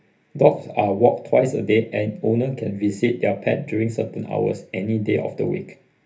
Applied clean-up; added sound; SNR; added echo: none; none; none; reverberation time 0.3 s.